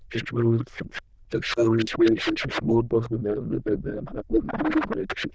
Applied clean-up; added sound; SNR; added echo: neural diffusion model UNIVERSE++.